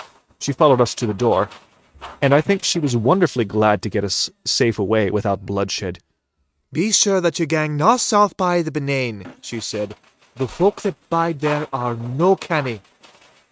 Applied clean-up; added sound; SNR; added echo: neural mask model RNNoise.